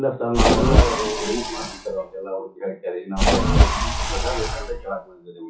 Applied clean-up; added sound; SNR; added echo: classical method WPE with log-MMSE.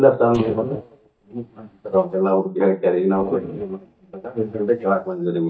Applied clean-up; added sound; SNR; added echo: neural mask model DeepFilterNet 3.